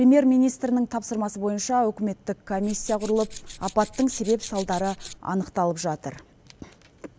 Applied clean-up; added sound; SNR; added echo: none; Tools; 15 dB; none.